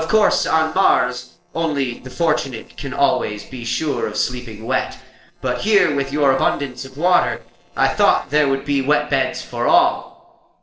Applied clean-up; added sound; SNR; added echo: neural separator model SepFormer DNS4.